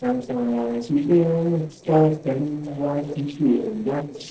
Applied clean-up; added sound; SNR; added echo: neural separator model SepFormer DNS4.